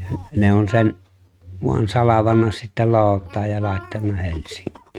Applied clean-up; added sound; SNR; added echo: neural mask model RNNoise.